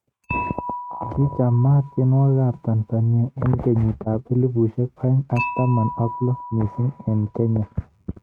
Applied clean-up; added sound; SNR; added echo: neural mask model RNNoise.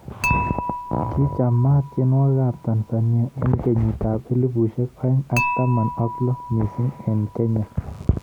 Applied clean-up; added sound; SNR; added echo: none; Dishes, pots, and pans / Chink, clink; 11 dB; none.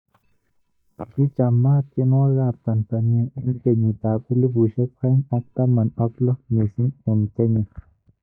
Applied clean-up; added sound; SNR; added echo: neural mask model DeepFilterNet 3.